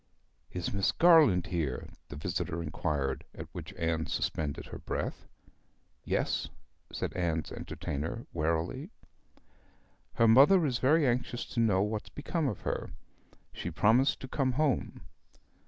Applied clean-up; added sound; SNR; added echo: none; none; none; none.